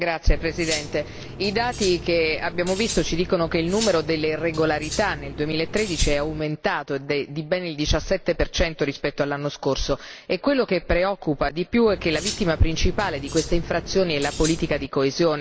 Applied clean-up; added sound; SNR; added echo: none; Cutlery, silverware; 10 dB; none.